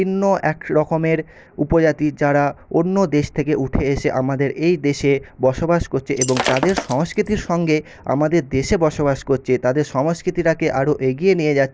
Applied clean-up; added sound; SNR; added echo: none; Shatter; 7 dB; none.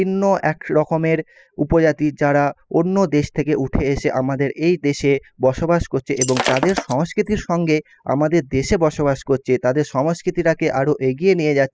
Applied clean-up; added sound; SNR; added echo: classical method spectral subtraction.